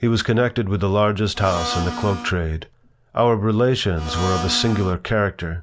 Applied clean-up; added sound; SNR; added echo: none; Domestic sounds, home sounds; 8 dB; none.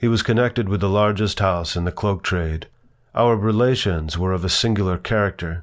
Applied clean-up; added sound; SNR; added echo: none; none; none; none.